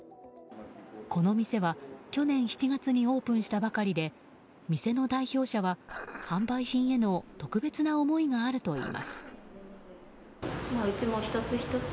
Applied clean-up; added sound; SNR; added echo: none; Dishes, pots, and pans; 16 dB; none.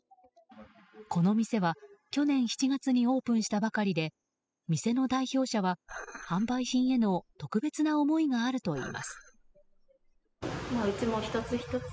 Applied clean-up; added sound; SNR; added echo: classical method spectral subtraction.